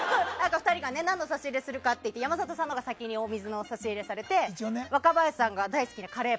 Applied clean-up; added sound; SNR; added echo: none; none; none; none.